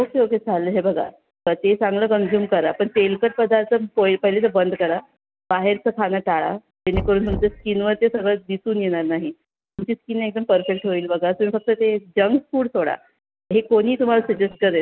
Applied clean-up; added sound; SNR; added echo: none; Knock; 13 dB; none.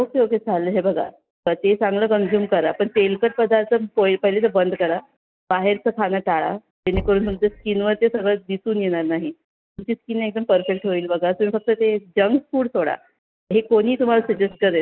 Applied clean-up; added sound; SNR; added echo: neural mask model DeepFilterNet 3.